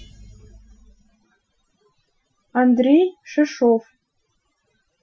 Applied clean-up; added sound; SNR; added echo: classical method Wiener filter.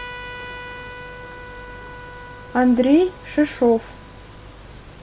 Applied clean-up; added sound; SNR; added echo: none; Trumpet; 16 dB; none.